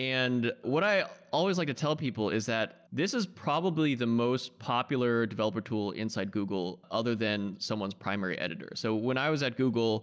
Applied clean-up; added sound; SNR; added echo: none; none; none; none.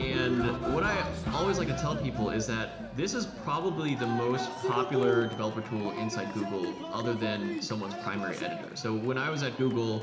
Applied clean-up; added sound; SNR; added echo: none; Cheering; 4 dB; reverberation time 0.8 s.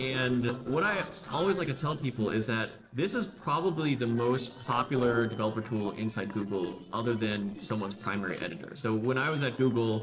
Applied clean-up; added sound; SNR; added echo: neural separator model SepFormer DNS4.